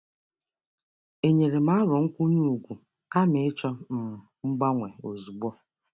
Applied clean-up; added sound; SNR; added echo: none; none; none; none.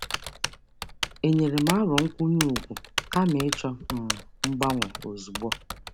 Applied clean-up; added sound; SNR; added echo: none; Typing; 7 dB; none.